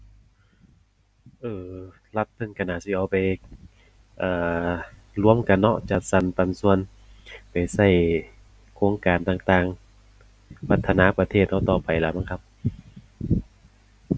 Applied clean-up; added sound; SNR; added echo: none; none; none; none.